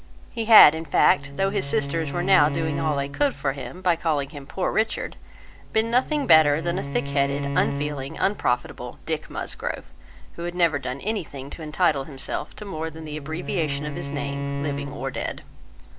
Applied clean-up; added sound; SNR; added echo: none; Bowed string instrument; 7 dB; none.